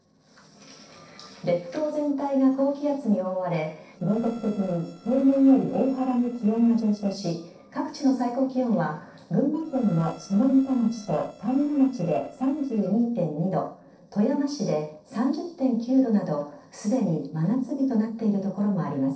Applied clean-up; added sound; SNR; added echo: neural separator model SepFormer DNS4.